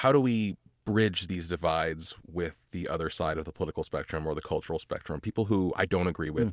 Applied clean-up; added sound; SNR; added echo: none; none; none; none.